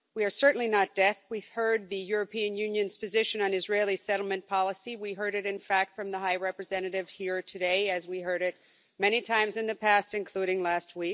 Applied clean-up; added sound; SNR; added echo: none; none; none; none.